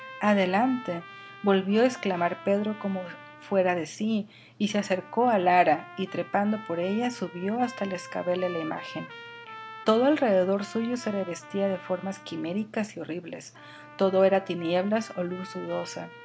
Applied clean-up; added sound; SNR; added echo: none; Trumpet; 18 dB; none.